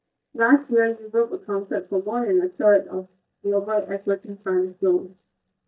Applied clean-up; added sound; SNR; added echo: neural mask model DeepFilterNet 3.